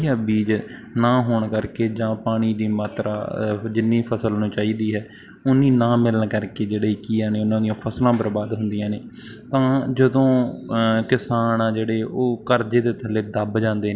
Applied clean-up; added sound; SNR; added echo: none; none; none; none.